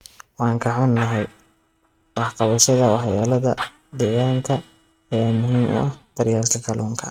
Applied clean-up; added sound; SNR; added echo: neural mask model RNNoise.